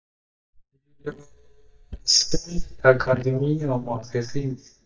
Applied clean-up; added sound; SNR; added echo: neural mask model DeepFilterNet 3.